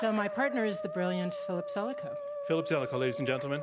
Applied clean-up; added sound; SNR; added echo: none; Musical instrument; 5 dB; none.